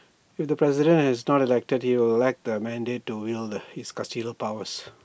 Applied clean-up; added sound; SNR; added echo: none; none; none; none.